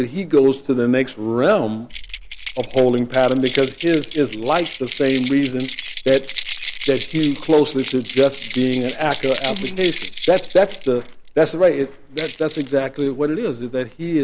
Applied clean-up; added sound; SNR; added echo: none; Keys jangling; 11 dB; none.